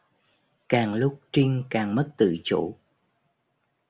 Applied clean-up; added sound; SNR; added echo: none; none; none; none.